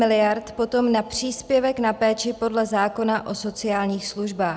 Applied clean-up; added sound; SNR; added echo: none; none; none; none.